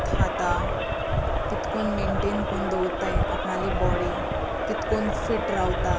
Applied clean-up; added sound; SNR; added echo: none; Crowd; 2 dB; none.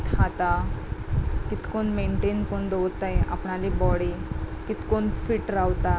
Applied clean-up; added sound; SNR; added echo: none; none; none; none.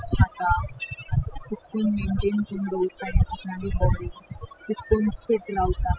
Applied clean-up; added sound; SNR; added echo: classical method spectral subtraction.